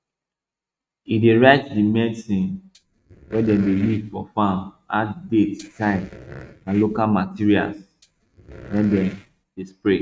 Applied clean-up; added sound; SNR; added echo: neural mask model RNNoise.